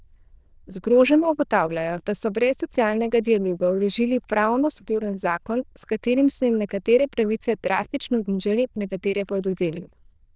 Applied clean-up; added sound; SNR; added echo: neural diffusion model UNIVERSE++.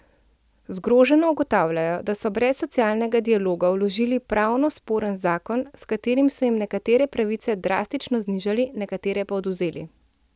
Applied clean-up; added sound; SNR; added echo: none; none; none; none.